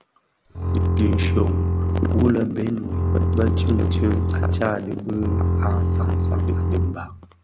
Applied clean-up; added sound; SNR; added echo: none; Bowed string instrument; -5 dB; none.